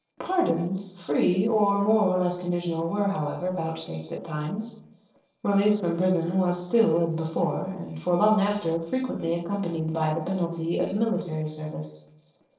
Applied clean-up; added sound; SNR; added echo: neural separator model SepFormer DNS4.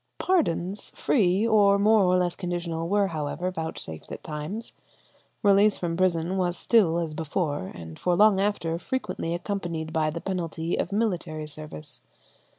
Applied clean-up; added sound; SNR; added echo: none; none; none; none.